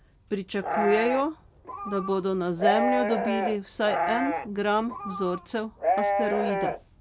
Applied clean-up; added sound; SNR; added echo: none; Livestock, farm animals, working animals; 1 dB; none.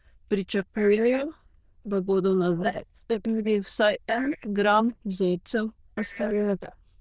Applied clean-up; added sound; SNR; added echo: neural diffusion model UNIVERSE++.